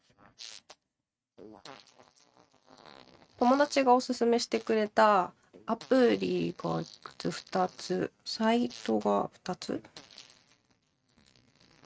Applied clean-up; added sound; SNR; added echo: neural mask model RNNoise.